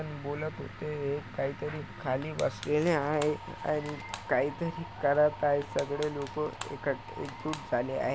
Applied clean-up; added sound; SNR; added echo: none; Crushing; 17 dB; none.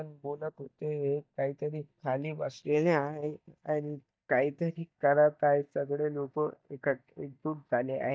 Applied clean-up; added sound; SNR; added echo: neural mask model DeepFilterNet 3.